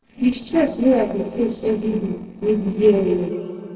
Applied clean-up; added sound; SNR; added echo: neural separator model SepFormer DNS4.